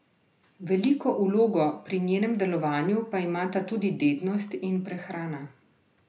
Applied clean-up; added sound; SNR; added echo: none; none; none; none.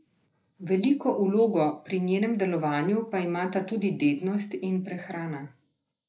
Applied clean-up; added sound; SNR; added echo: neural mask model Resemble Enhance denoiser.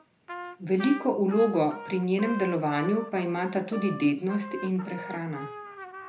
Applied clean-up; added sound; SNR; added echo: none; Trumpet; 13 dB; none.